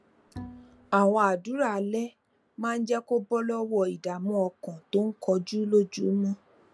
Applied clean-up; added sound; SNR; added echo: none; Bowed string instrument; 17 dB; none.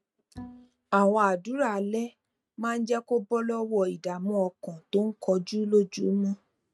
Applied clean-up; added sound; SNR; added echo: neural mask model RNNoise.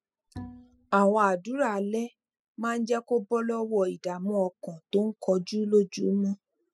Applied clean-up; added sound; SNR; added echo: classical method spectral subtraction.